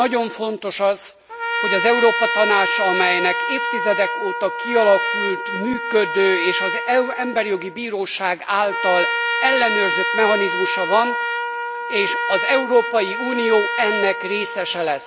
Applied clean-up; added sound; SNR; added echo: none; Trumpet; 3 dB; none.